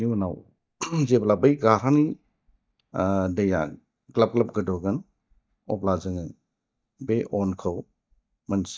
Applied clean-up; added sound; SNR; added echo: neural mask model DeepFilterNet 3.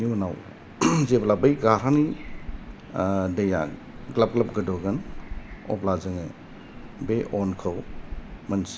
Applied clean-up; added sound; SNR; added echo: none; Insect; 15 dB; none.